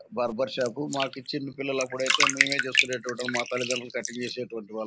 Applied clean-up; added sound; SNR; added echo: none; Bathtub (filling or washing); -1 dB; none.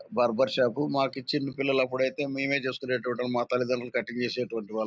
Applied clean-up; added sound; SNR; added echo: none; none; none; none.